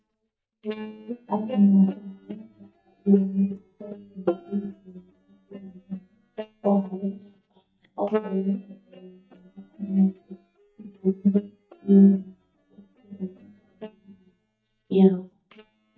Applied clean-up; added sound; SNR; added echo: neural mask model DeepFilterNet 3.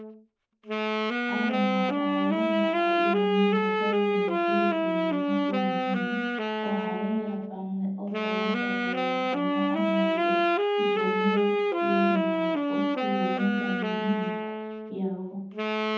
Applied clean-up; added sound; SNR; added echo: none; Wind instrument, woodwind instrument; -4 dB; reverberation time 1.0 s.